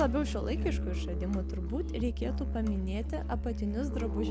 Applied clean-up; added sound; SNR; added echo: none; Musical instrument; -1 dB; none.